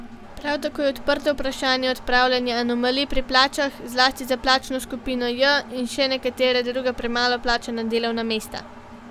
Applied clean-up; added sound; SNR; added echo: none; Engine; 18 dB; none.